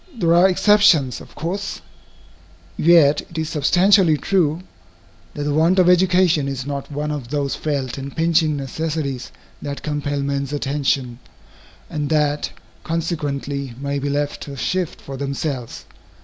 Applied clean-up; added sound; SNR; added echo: none; none; none; none.